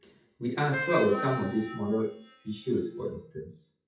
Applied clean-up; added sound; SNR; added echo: classical method WPE with log-MMSE.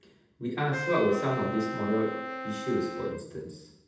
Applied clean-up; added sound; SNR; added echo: none; Wind instrument, woodwind instrument; 7 dB; reverberation time 0.8 s.